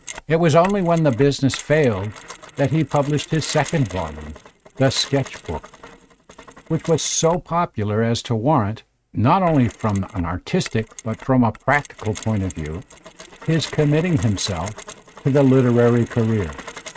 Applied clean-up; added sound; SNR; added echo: neural mask model RNNoise.